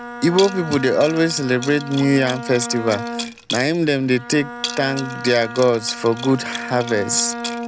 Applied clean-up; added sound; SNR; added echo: none; Liquid + Bowed string instrument; 10 dB; none.